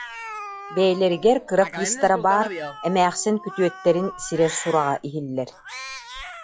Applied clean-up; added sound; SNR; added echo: classical method log-MMSE.